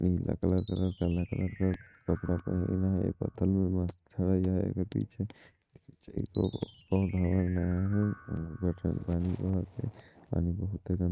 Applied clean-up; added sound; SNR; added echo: neural mask model RNNoise.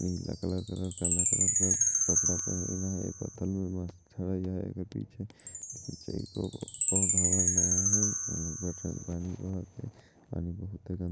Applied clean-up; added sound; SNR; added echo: none; Chime; -3 dB; none.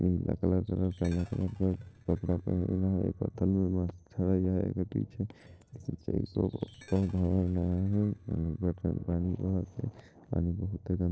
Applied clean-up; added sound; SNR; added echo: neural separator model SepFormer DNS4.